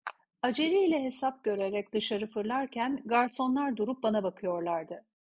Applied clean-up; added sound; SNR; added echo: neural mask model Resemble Enhance denoiser.